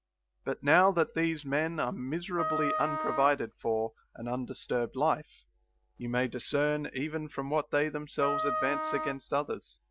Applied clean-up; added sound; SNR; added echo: none; Wind instrument, woodwind instrument; 3 dB; none.